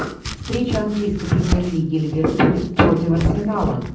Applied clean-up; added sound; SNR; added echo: none; Domestic sounds, home sounds; 10 dB; reverberation time 0.6 s.